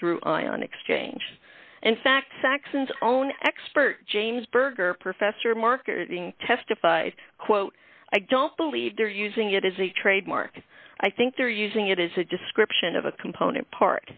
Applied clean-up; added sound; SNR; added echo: none; none; none; none.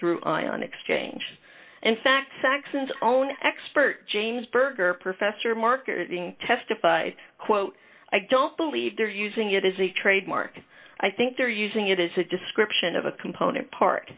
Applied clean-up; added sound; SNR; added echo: none; none; none; reverberation time 0.2 s.